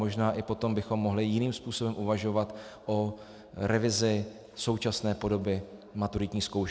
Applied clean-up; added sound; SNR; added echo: none; none; none; none.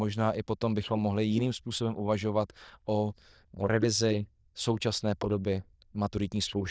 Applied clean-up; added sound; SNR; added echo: neural diffusion model UNIVERSE++.